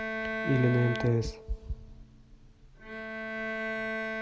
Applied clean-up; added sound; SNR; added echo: none; Bowed string instrument; 4 dB; none.